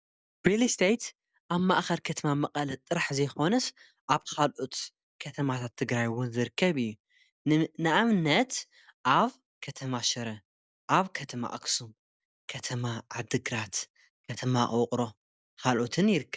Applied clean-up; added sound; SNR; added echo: none; none; none; none.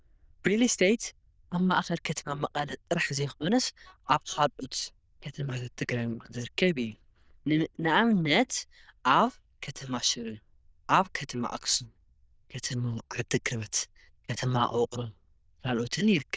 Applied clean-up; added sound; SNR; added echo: neural diffusion model UNIVERSE++.